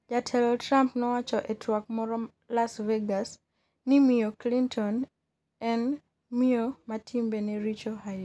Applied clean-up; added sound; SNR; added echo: none; none; none; none.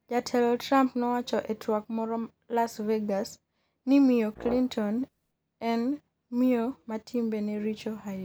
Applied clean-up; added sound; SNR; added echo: none; Brass instrument; 14 dB; none.